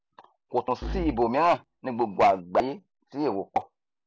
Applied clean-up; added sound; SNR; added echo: none; Musical instrument; 13 dB; none.